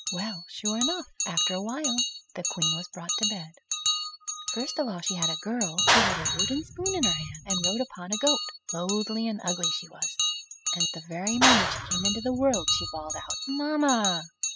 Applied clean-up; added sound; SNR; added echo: classical method spectral subtraction.